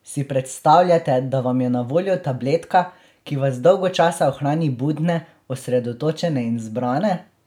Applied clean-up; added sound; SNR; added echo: none; none; none; none.